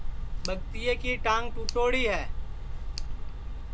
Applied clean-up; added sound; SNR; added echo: none; Tick; -1 dB; none.